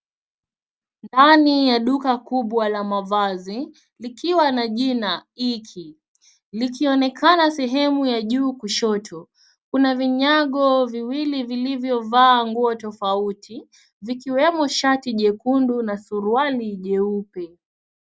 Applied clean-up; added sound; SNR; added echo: none; none; none; none.